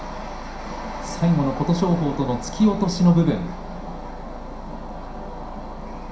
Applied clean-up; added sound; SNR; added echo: none; Motor vehicle (road) / Engine; 12 dB; reverberation time 0.5 s.